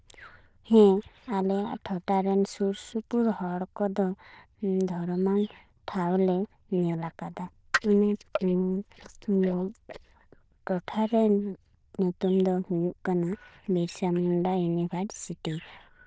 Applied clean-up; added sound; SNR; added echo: neural diffusion model UNIVERSE++.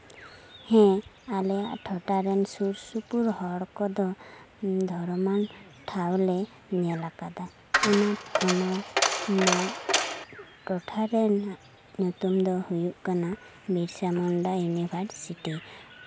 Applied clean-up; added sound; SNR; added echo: none; Coin (dropping); 0 dB; none.